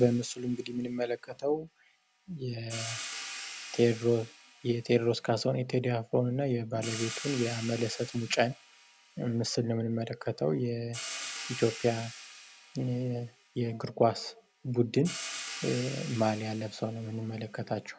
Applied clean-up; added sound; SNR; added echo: none; Hi-hat; 13 dB; none.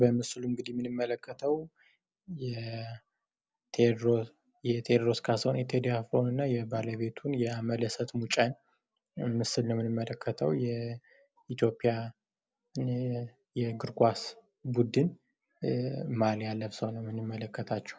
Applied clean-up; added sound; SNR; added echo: none; none; none; none.